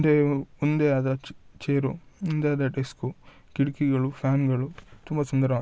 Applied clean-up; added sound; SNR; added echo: none; none; none; none.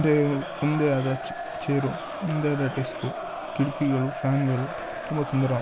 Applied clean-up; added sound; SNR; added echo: none; Crowd; 8 dB; none.